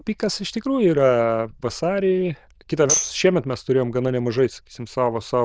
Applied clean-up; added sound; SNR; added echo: neural diffusion model UNIVERSE++.